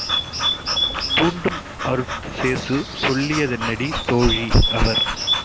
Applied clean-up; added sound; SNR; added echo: none; Bird + Dog / Breathing; -1 dB; none.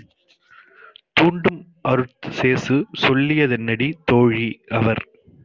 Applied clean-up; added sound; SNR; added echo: none; none; none; none.